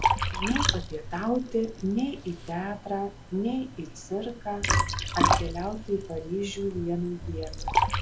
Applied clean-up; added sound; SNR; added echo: none; Liquid; -2 dB; none.